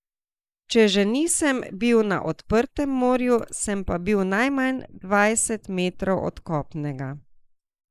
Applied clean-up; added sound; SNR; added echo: neural mask model Resemble Enhance denoiser.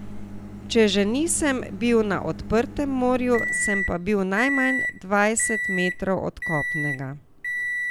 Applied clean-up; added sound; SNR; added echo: none; Microwave oven; 6 dB; none.